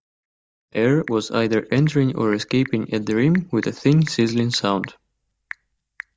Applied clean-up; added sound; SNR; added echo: neural mask model DeepFilterNet 3.